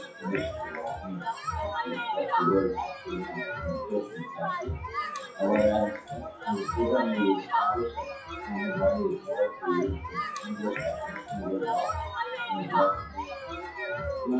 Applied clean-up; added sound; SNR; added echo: classical method WPE with log-MMSE.